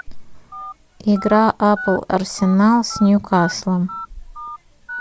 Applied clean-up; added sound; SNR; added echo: none; Telephone; 15 dB; none.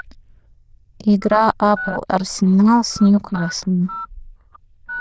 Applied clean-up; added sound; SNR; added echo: neural diffusion model UNIVERSE++.